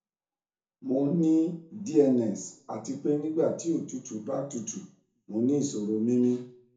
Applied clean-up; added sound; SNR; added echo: none; none; none; reverberation time 0.6 s.